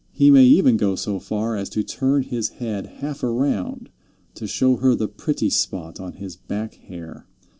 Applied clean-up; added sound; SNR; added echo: none; none; none; none.